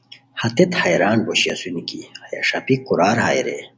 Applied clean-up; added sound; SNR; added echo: none; none; none; none.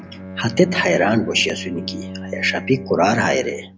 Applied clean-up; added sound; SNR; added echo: none; Bowed string instrument; 13 dB; none.